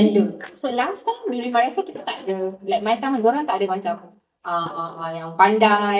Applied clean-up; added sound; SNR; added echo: neural mask model DeepFilterNet 3.